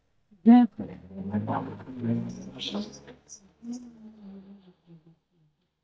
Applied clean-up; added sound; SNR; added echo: neural mask model DeepFilterNet 3.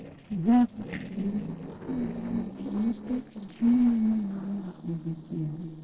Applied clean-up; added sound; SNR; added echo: neural separator model SepFormer DNS4.